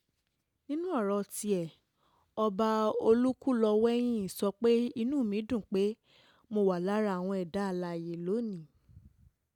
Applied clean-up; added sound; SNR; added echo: none; none; none; none.